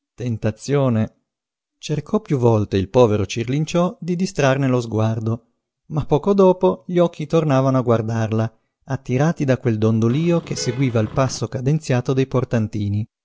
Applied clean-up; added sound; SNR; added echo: none; Vehicle horn, car horn, honking; 16 dB; none.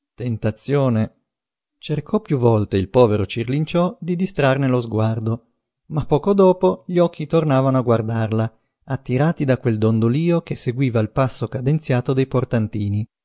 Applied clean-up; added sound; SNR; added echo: none; none; none; none.